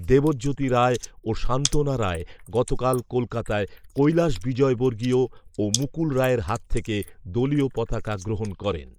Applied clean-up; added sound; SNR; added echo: neural mask model Resemble Enhance denoiser.